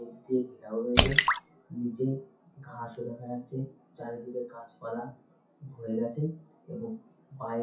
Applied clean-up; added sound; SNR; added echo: classical method WPE with log-MMSE.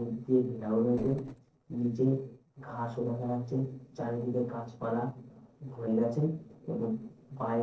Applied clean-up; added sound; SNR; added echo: neural separator model SepFormer DNS4.